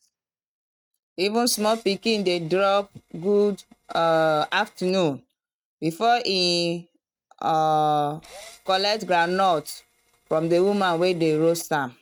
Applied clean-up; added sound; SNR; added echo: neural mask model RNNoise.